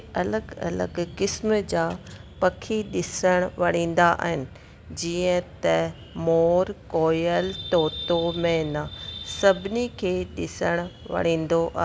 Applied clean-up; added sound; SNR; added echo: none; none; none; none.